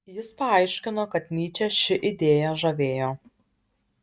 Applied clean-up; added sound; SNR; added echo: none; none; none; none.